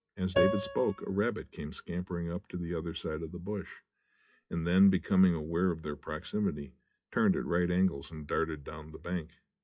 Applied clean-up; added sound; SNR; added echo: classical method WPE with log-MMSE.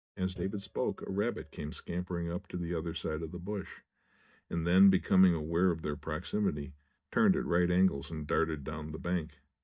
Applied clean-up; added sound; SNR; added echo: neural mask model DeepFilterNet 3.